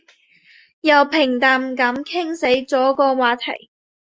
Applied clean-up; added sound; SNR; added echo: none; none; none; none.